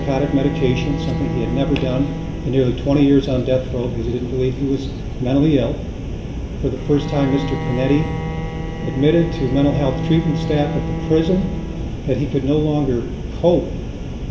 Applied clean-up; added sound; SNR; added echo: none; Bowed string instrument; 10 dB; reverberation time 0.7 s.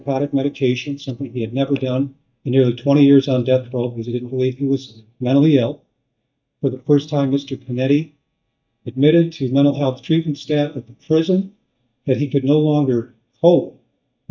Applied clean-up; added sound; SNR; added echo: neural mask model DeepFilterNet 3.